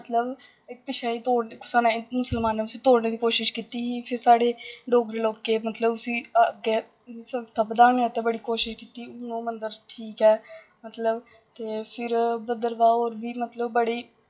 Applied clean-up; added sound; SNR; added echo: classical method WPE with log-MMSE.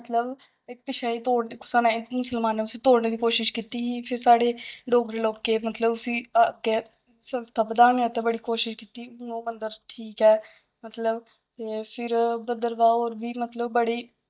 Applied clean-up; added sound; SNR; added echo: neural mask model DeepFilterNet 3.